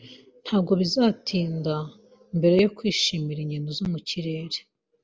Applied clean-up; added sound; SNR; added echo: none; none; none; none.